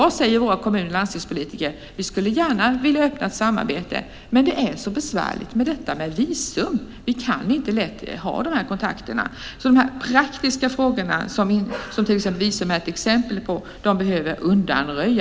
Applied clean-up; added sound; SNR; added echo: none; none; none; none.